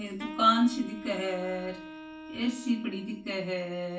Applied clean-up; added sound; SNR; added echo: none; Wind instrument, woodwind instrument; 14 dB; reverberation time 0.3 s.